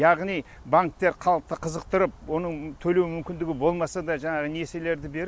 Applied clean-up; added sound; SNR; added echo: none; none; none; none.